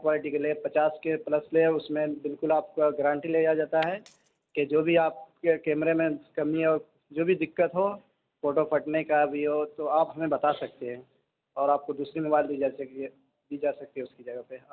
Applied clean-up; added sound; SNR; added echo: none; Glass; 18 dB; none.